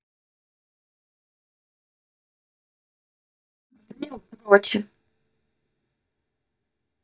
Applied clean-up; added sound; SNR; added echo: neural mask model DeepFilterNet 3.